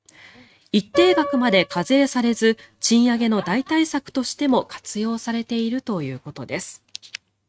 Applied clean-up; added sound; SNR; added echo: neural mask model RNNoise.